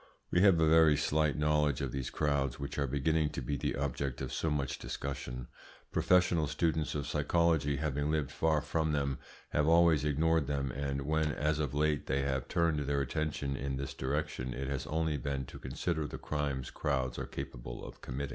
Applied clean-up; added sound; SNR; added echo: none; Tools; 19 dB; none.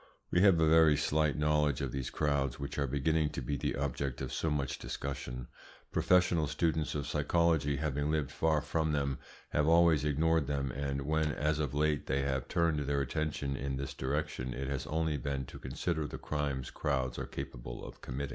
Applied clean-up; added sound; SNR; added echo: neural mask model Resemble Enhance denoiser.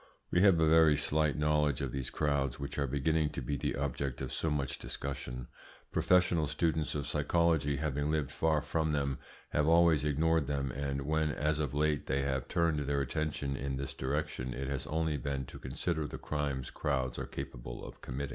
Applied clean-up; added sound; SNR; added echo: none; none; none; none.